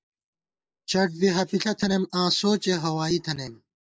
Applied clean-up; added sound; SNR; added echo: neural mask model Resemble Enhance denoiser.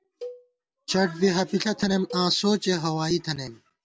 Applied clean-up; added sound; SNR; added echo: none; Cowbell; 20 dB; none.